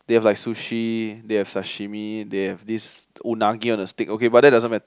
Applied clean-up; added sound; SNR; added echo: none; none; none; none.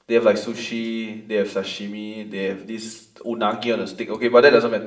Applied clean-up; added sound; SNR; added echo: none; none; none; reverberation time 0.6 s.